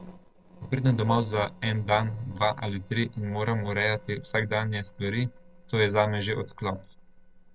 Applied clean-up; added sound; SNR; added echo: neural separator model SepFormer DNS4.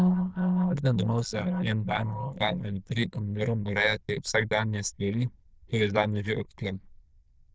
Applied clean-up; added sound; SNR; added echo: neural diffusion model UNIVERSE++.